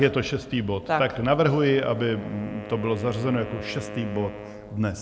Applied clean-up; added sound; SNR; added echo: none; Wind instrument, woodwind instrument; 15 dB; none.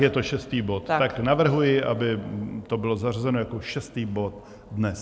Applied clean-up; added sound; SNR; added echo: none; none; none; none.